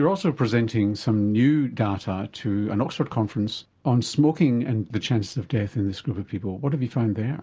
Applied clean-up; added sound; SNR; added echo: none; none; none; none.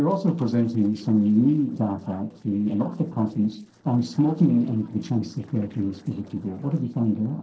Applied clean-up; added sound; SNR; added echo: neural separator model SepFormer DNS4.